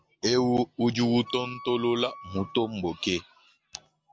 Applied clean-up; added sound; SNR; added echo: none; Wind instrument, woodwind instrument; 18 dB; none.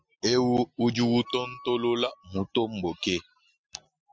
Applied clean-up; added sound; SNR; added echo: classical method spectral subtraction.